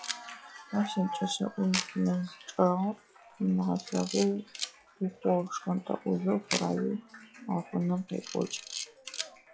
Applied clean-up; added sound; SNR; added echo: classical method log-MMSE.